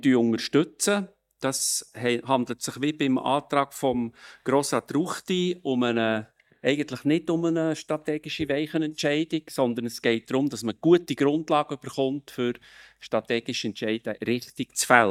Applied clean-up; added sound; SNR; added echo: neural mask model DeepFilterNet 3.